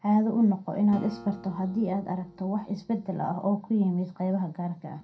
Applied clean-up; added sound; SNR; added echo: none; Acoustic guitar; 19 dB; reverberation time 0.2 s.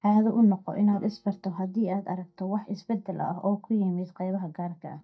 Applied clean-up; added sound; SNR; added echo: neural mask model DeepFilterNet 3.